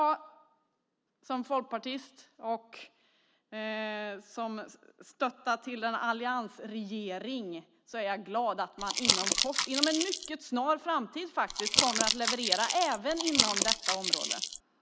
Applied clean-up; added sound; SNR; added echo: none; Crumpling, crinkling; -4 dB; none.